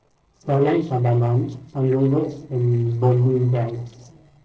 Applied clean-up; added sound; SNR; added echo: neural separator model SepFormer DNS4.